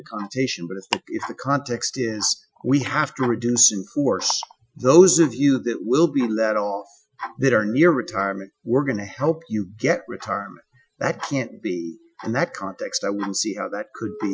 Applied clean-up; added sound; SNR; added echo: classical method Wiener filter.